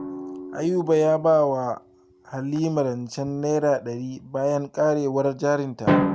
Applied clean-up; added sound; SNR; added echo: none; Drum; 7 dB; none.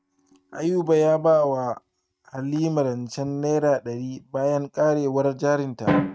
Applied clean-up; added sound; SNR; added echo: neural mask model RNNoise.